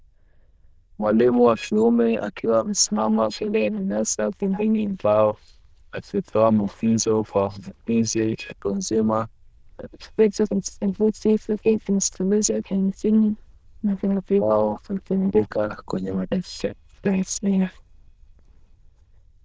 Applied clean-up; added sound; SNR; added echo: neural diffusion model UNIVERSE++.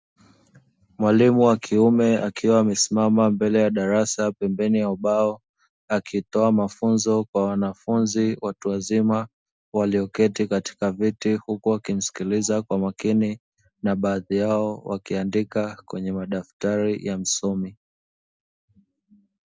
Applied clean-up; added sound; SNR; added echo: none; none; none; none.